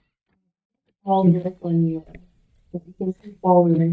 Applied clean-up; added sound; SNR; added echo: neural mask model DeepFilterNet 3.